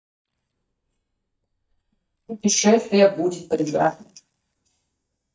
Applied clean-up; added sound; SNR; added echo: neural mask model DeepFilterNet 3.